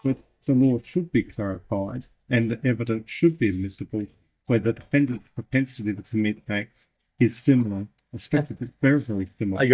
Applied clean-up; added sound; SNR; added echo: neural mask model DeepFilterNet 3.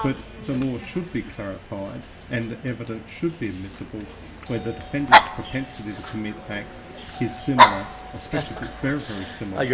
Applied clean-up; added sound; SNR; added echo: none; Dog; -4 dB; reverberation time 0.4 s.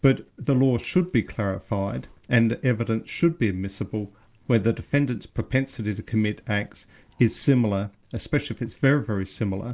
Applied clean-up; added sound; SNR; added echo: none; none; none; none.